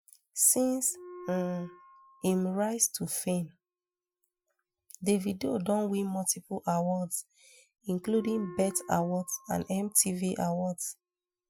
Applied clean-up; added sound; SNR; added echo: classical method Wiener filter.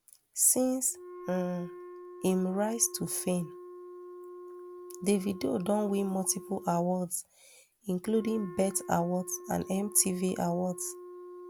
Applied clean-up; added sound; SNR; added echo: none; Wind instrument, woodwind instrument; 15 dB; none.